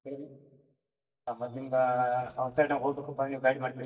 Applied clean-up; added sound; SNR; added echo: neural mask model DeepFilterNet 3.